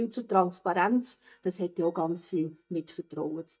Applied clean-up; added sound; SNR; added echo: neural mask model DeepFilterNet 3.